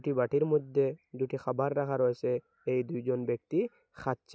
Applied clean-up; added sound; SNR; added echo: none; none; none; none.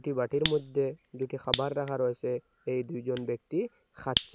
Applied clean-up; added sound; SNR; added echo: none; Fire; 4 dB; none.